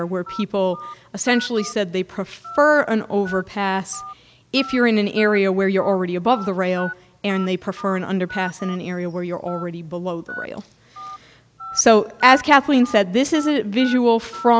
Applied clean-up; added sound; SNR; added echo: none; Telephone; 17 dB; none.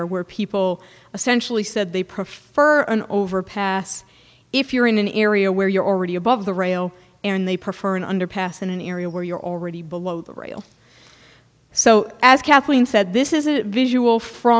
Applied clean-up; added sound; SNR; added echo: none; none; none; none.